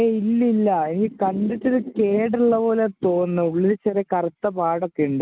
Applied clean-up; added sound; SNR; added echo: none; none; none; none.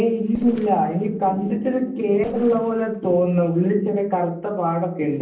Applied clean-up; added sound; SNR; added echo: neural separator model SepFormer DNS4.